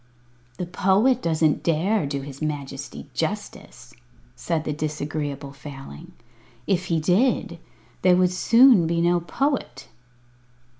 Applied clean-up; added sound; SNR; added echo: none; none; none; none.